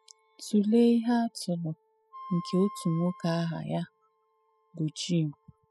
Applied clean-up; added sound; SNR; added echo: classical method spectral subtraction.